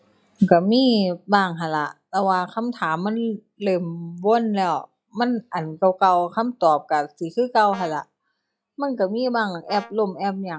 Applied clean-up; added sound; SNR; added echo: classical method log-MMSE.